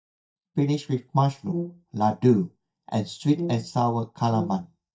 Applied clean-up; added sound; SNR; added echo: neural mask model DeepFilterNet 3.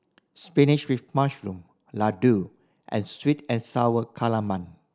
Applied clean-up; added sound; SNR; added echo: none; none; none; none.